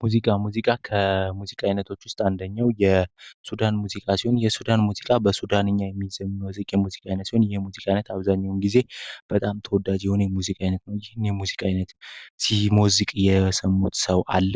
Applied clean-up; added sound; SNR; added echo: none; none; none; none.